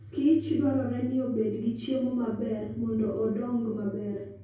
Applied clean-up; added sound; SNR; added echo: none; none; none; reverberation time 0.6 s.